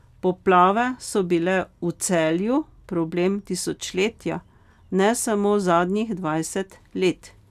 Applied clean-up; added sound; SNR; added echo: none; none; none; none.